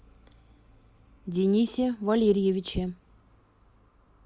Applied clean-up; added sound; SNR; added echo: none; none; none; none.